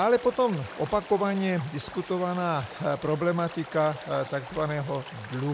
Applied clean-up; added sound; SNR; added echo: none; Stream; 16 dB; none.